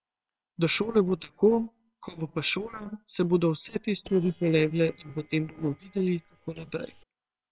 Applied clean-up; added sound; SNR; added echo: neural separator model SepFormer WHAM!.